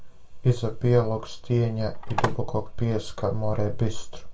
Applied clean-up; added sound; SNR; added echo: none; Telephone; 9 dB; reverberation time 0.2 s.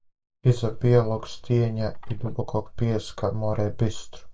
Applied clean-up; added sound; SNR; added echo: neural mask model DeepFilterNet 3.